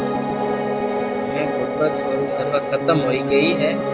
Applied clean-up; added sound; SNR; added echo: none; Piano; -1 dB; none.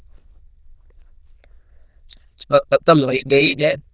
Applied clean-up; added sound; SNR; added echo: neural diffusion model UNIVERSE++.